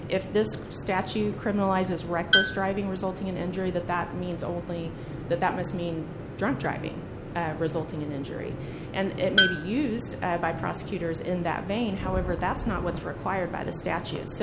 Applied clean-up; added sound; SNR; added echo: none; Wind + Tools; 2 dB; none.